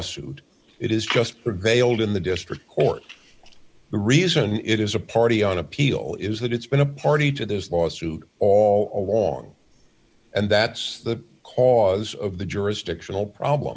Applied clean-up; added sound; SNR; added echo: none; none; none; none.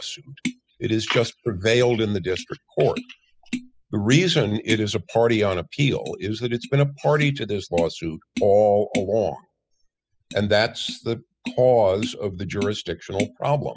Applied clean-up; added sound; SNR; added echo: classical method spectral subtraction.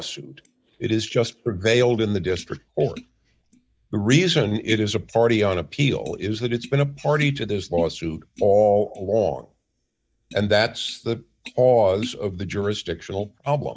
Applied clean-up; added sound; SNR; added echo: neural mask model DeepFilterNet 3.